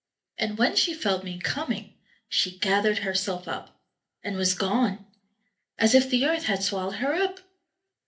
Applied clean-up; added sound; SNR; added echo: none; none; none; reverberation time 0.3 s.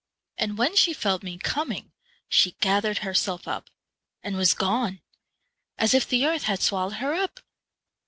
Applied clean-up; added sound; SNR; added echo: none; none; none; none.